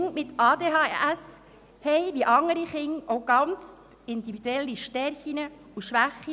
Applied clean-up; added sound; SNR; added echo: none; none; none; none.